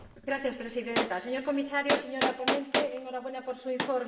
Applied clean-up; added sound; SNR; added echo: none; Gunshot, gunfire; 2 dB; reverberation time 1.4 s.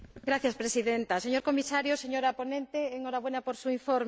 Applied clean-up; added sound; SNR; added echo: none; none; none; none.